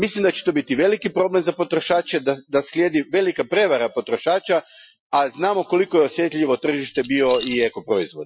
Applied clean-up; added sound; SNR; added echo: classical method Wiener filter.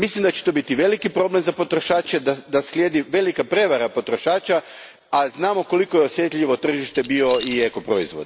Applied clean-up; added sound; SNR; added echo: none; Keys jangling; 17 dB; none.